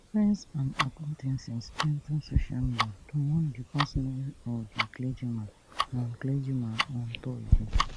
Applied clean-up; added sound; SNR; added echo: none; Tick-tock; 1 dB; none.